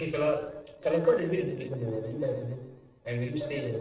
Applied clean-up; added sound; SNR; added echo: neural separator model SepFormer DNS4.